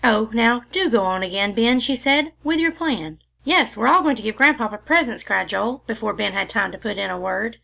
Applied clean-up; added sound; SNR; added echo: none; none; none; none.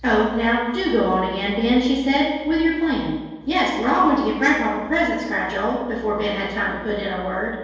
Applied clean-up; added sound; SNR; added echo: none; none; none; reverberation time 1.2 s.